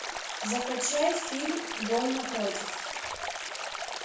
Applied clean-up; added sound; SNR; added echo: none; Stream; 3 dB; reverberation time 0.6 s.